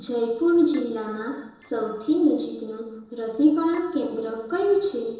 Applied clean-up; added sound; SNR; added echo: neural separator model SepFormer DNS4.